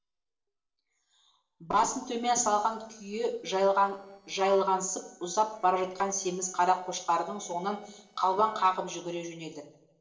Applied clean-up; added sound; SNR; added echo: neural separator model SepFormer DNS4.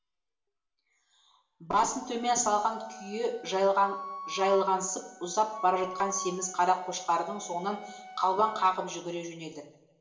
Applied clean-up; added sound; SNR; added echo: none; Wind instrument, woodwind instrument; 15 dB; reverberation time 0.8 s.